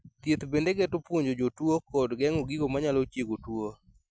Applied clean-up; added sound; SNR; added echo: none; none; none; none.